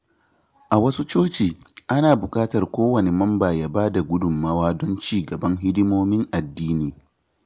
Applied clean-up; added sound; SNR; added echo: none; none; none; none.